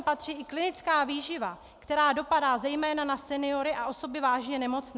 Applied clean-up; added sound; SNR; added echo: none; none; none; none.